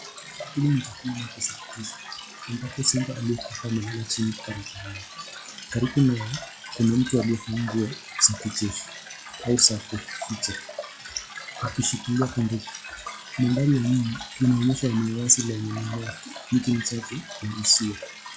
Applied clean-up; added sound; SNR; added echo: classical method log-MMSE.